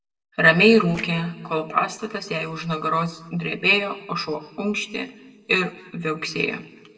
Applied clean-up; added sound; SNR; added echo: neural separator model SepFormer DNS4.